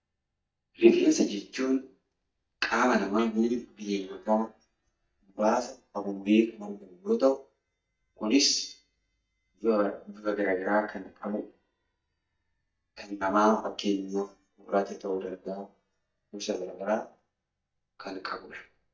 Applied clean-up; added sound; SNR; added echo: neural mask model DeepFilterNet 3.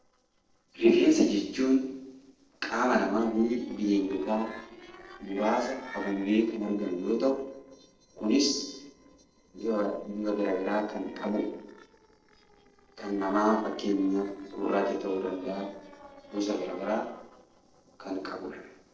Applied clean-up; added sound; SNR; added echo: neural separator model SepFormer DNS4.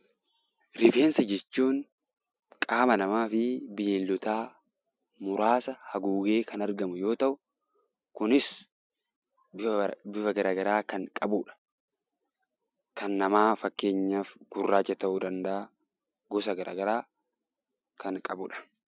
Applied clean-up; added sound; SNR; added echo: none; none; none; none.